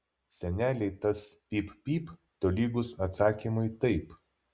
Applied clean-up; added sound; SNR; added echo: none; none; none; none.